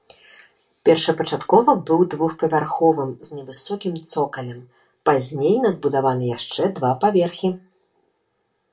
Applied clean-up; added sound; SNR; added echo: none; none; none; reverberation time 0.2 s.